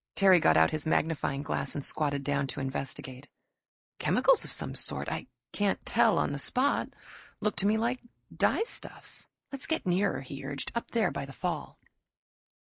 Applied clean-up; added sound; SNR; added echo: neural mask model Resemble Enhance denoiser.